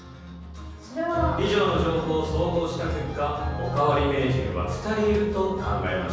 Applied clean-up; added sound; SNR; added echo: none; Tap; 19 dB; reverberation time 1.1 s.